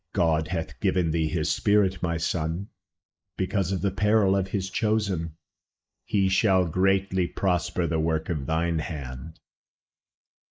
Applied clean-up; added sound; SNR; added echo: neural mask model Resemble Enhance denoiser.